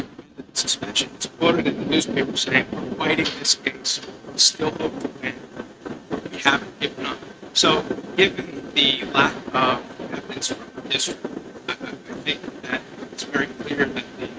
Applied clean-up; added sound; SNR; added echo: neural mask model RNNoise.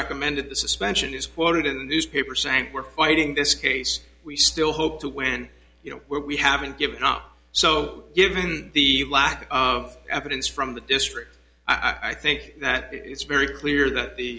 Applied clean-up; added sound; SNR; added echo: none; none; none; none.